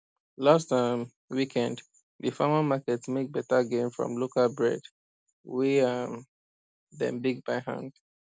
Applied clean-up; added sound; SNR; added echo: none; none; none; none.